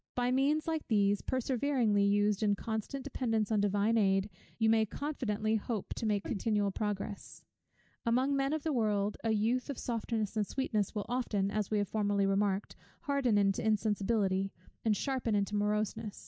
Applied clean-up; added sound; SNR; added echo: neural mask model DeepFilterNet 3.